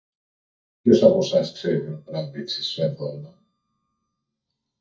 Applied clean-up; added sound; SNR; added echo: neural mask model DeepFilterNet 3.